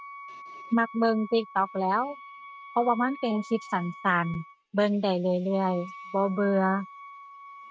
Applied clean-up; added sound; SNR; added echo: none; Wind instrument, woodwind instrument; 17 dB; none.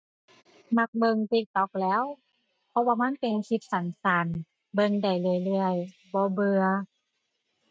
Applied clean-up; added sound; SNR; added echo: none; none; none; none.